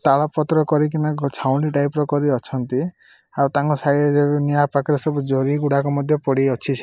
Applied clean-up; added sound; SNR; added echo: neural mask model Resemble Enhance denoiser.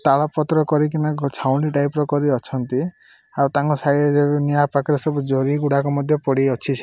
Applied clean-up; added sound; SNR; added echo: none; none; none; none.